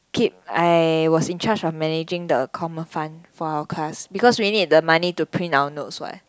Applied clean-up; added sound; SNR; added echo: none; none; none; none.